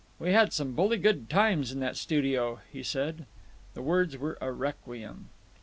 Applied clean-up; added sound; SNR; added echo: none; none; none; none.